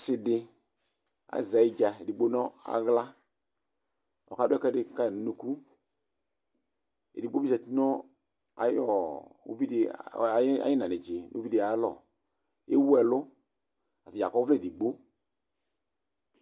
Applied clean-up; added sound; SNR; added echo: none; none; none; none.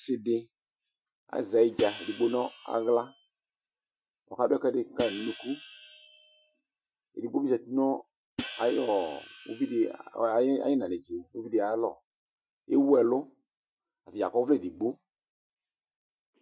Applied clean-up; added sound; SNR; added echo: classical method Wiener filter.